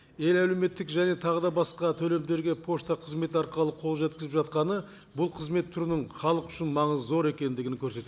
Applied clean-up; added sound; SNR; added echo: none; none; none; none.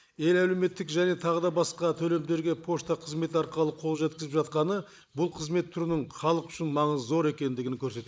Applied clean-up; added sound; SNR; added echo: neural mask model Resemble Enhance denoiser.